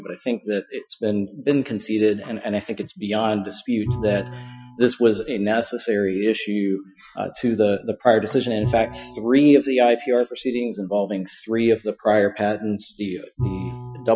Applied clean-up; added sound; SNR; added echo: classical method Wiener filter.